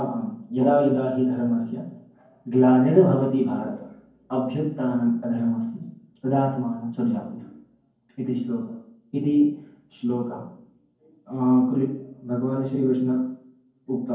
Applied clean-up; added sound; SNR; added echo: none; none; none; reverberation time 0.9 s.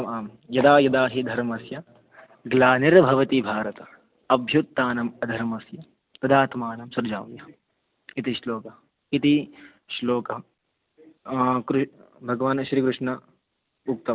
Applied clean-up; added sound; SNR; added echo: none; none; none; none.